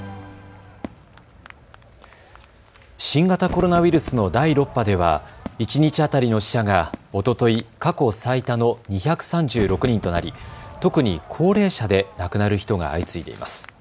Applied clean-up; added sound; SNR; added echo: none; Crowd / Fireworks; 17 dB; none.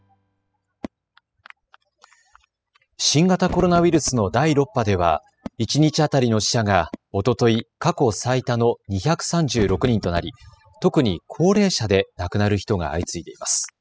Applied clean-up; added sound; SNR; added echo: classical method spectral subtraction.